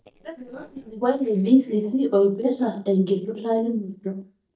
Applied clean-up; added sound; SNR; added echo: neural mask model DeepFilterNet 3.